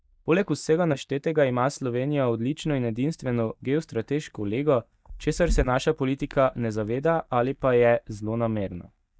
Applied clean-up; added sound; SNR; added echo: neural mask model DeepFilterNet 3.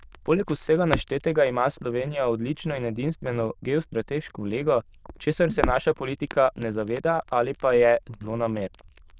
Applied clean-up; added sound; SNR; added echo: neural diffusion model UNIVERSE++.